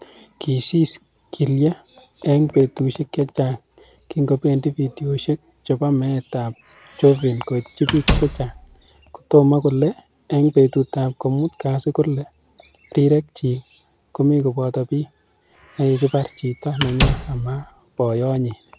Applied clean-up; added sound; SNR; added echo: none; Squeak / Slam; 6 dB; none.